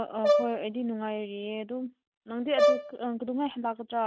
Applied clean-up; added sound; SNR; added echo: neural mask model RNNoise.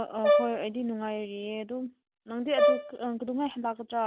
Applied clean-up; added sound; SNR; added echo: none; Brass instrument; -3 dB; none.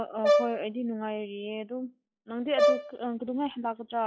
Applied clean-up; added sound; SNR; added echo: classical method log-MMSE.